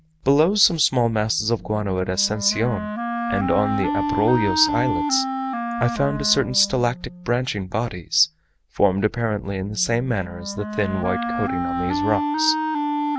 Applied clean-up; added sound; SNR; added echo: none; Wind instrument, woodwind instrument; 4 dB; none.